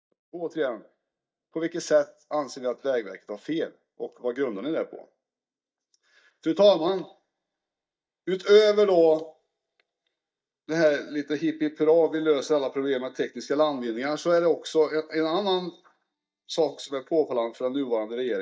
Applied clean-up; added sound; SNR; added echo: neural mask model DeepFilterNet 3.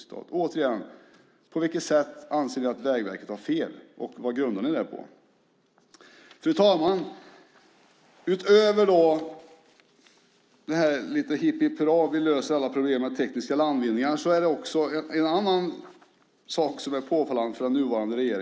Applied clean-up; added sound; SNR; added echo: none; none; none; none.